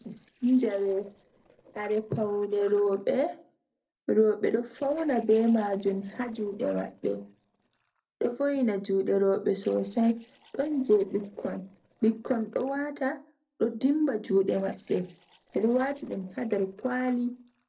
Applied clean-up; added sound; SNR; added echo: neural separator model SepFormer DNS4.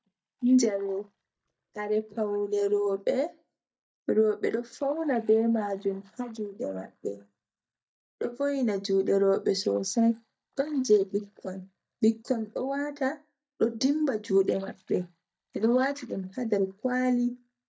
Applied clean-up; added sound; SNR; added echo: neural mask model DeepFilterNet 3.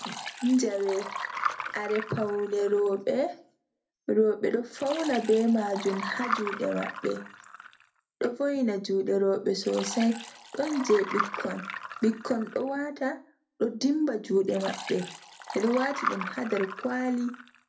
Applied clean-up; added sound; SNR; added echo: none; Liquid; 10 dB; reverberation time 0.3 s.